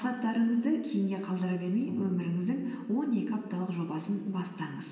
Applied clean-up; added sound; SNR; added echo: none; none; none; reverberation time 1.6 s.